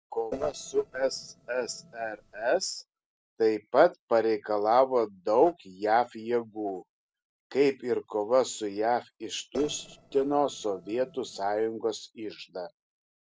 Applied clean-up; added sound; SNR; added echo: neural separator model SepFormer DNS4.